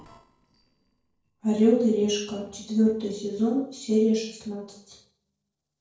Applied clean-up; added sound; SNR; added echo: neural separator model SepFormer DNS4.